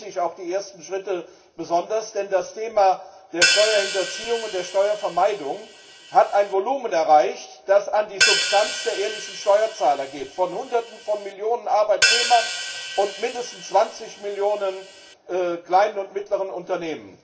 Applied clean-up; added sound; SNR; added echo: none; Crash cymbal / Hi-hat; 3 dB; reverberation time 0.2 s.